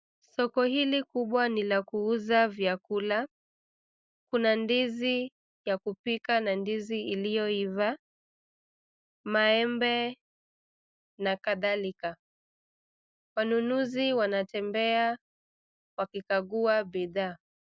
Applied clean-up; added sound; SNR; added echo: none; none; none; none.